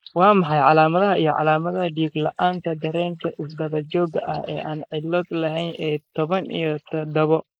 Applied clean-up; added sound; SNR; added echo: neural mask model Resemble Enhance denoiser.